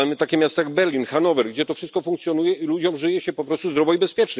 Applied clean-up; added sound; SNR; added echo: none; none; none; none.